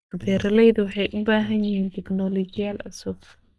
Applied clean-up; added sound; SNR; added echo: neural mask model DeepFilterNet 3.